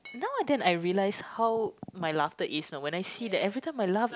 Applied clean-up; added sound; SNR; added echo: none; Glass; 20 dB; none.